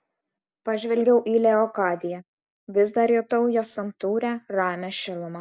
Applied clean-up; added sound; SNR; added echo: none; none; none; none.